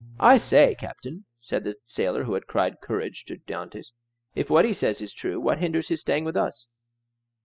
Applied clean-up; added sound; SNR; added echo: classical method spectral subtraction.